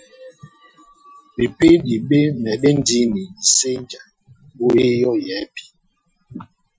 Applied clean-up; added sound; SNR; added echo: classical method Wiener filter.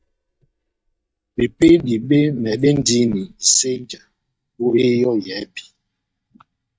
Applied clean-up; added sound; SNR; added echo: neural mask model DeepFilterNet 3.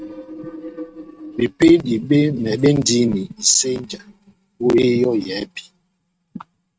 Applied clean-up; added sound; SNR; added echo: neural mask model RNNoise.